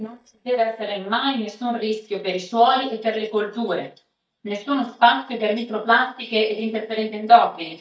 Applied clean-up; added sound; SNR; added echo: neural mask model DeepFilterNet 3.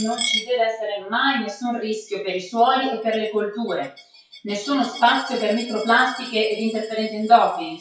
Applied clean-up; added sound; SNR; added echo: classical method WPE with log-MMSE.